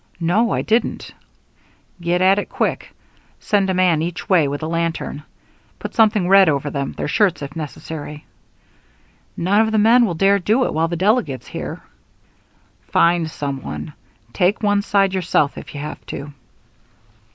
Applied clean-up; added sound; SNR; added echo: none; none; none; none.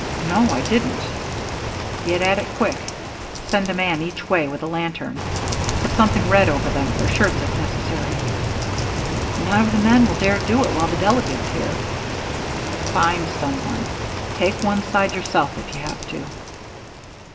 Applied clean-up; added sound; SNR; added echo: none; Rain; 2 dB; reverberation time 2.4 s.